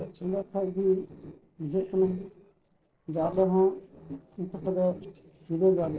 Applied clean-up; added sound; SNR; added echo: neural separator model SepFormer DNS4.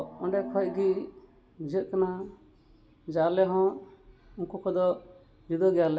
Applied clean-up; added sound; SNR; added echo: none; none; none; none.